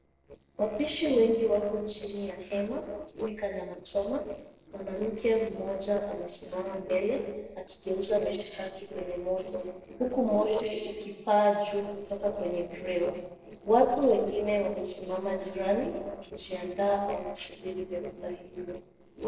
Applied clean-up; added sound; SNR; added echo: neural separator model SepFormer DNS4.